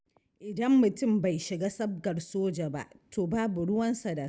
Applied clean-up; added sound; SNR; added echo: none; none; none; none.